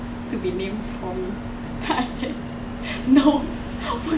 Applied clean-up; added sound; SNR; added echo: none; none; none; none.